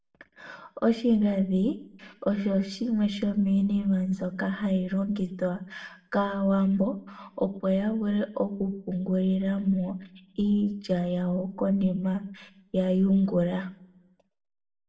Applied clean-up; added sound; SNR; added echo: none; none; none; reverberation time 0.5 s.